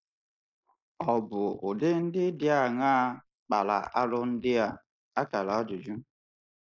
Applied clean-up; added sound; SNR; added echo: neural mask model Resemble Enhance denoiser.